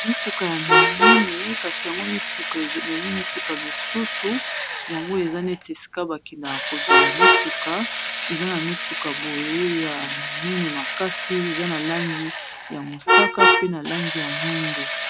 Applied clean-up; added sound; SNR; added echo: none; Engine / Drill + Vehicle horn, car horn, honking; -5 dB; none.